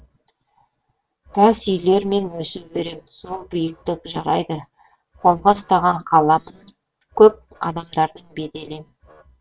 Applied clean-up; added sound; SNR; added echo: neural separator model SepFormer WHAM!.